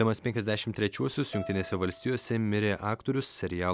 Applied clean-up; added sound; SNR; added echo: none; Bowed string instrument; 17 dB; none.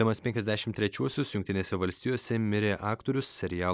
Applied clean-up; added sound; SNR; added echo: neural mask model Resemble Enhance denoiser.